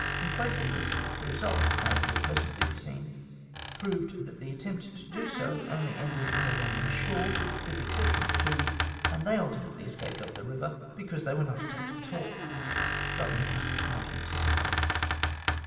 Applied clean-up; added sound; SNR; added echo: none; Squeak; -3 dB; reverberation time 2.3 s.